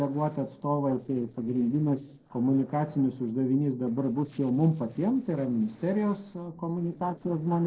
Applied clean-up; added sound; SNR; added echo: neural separator model SepFormer DNS4.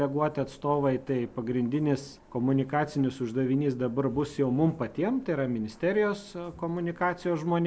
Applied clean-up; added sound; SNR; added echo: none; none; none; none.